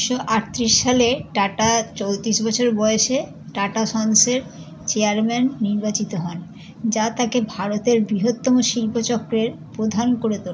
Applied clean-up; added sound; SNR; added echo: none; none; none; none.